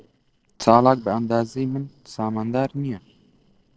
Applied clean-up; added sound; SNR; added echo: neural separator model SepFormer DNS4.